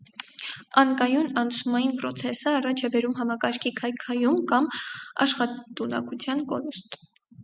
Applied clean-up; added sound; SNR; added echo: none; none; none; none.